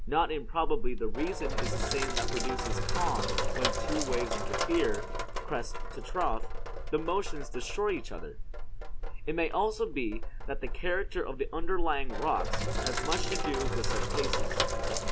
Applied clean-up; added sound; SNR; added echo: none; Sink (filling or washing); -3 dB; none.